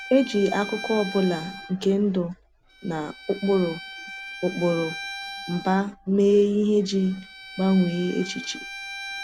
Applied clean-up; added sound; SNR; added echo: none; Bowed string instrument; 14 dB; none.